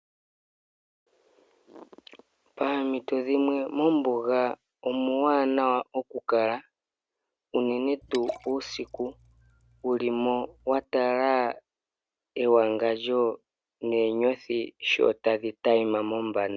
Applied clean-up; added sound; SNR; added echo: none; Liquid; 17 dB; none.